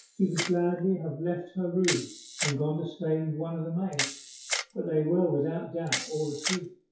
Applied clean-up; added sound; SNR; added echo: classical method WPE with log-MMSE.